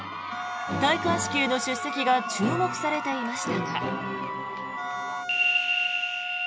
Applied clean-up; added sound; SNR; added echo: none; Wind instrument, woodwind instrument; 10 dB; none.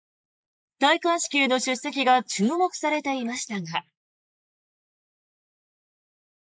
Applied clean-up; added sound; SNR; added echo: neural mask model Resemble Enhance denoiser.